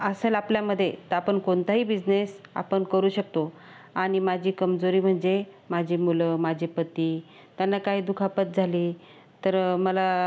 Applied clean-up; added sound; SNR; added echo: none; none; none; none.